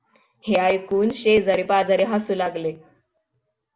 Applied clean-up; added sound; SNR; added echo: none; none; none; none.